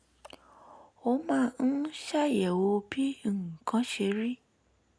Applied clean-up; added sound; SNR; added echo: none; none; none; none.